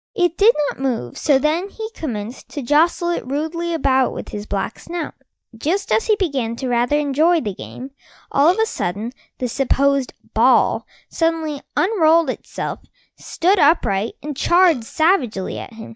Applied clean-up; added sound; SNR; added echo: neural mask model DeepFilterNet 3.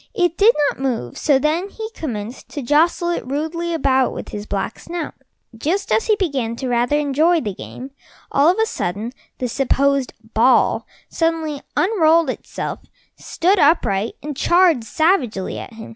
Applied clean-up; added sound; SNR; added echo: none; none; none; none.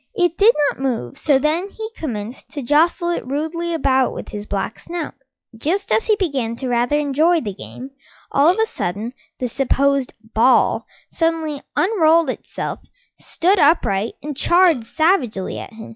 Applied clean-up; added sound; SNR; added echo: classical method log-MMSE.